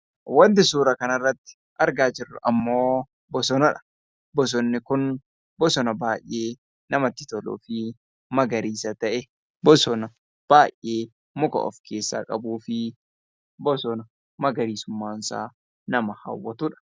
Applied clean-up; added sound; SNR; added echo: none; none; none; none.